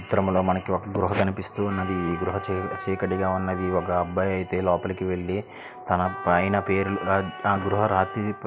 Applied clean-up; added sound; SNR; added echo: none; Trumpet; 13 dB; none.